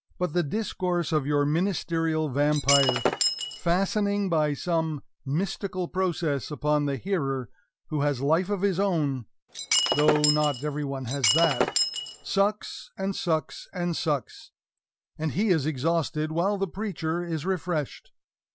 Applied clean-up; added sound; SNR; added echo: none; Shatter; 1 dB; none.